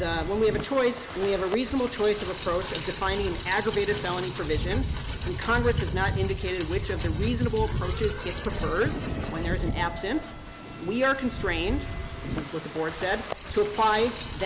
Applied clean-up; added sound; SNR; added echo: none; Rain; 4 dB; none.